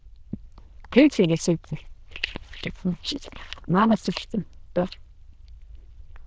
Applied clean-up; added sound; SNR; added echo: neural diffusion model UNIVERSE++.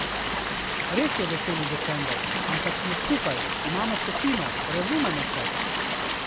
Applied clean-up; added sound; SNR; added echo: none; Stream; -4 dB; none.